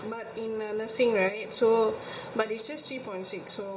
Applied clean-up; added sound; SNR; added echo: none; none; none; reverberation time 2.8 s.